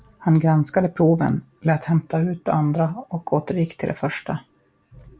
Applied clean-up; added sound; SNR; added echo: none; none; none; none.